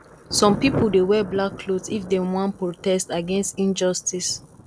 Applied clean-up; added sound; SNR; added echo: none; Thunder; 11 dB; none.